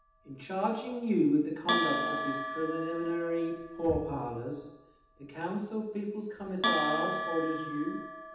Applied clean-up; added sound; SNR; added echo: none; Bell; 4 dB; reverberation time 0.8 s.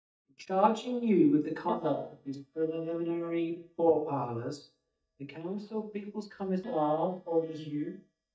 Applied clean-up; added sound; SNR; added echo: neural mask model DeepFilterNet 3.